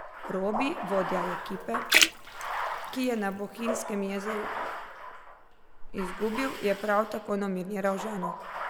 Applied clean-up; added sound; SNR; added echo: none; Splash, splatter + Bathtub (filling or washing); 1 dB; none.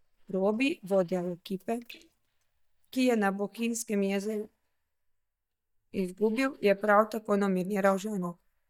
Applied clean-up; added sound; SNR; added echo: neural mask model DeepFilterNet 3.